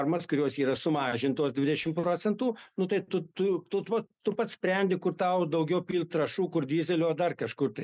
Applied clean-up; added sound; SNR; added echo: neural mask model RNNoise.